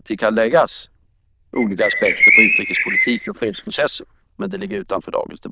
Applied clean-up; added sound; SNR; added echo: neural diffusion model UNIVERSE++.